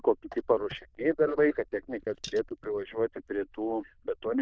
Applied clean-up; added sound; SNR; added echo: neural diffusion model UNIVERSE++.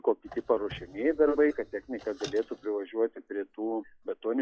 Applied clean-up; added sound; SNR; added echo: classical method log-MMSE.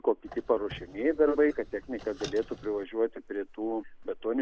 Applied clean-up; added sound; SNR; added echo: none; Squeak; 18 dB; none.